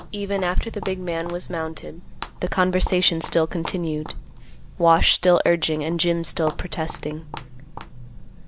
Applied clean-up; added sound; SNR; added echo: none; Walk, footsteps; 13 dB; none.